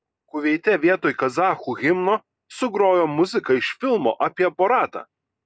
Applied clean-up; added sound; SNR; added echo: none; none; none; none.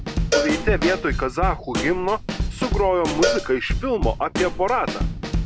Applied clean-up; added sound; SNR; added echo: none; Cowbell + Snare drum / Drum kit; 1 dB; none.